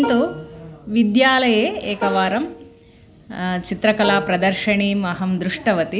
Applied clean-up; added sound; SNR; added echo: none; Plucked string instrument; 13 dB; none.